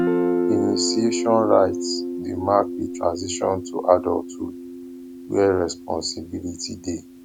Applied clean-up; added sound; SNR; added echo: none; Guitar; 4 dB; none.